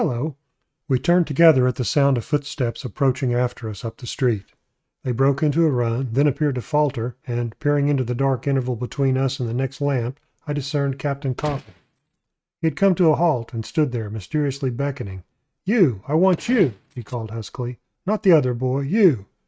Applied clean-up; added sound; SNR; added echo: neural mask model RNNoise.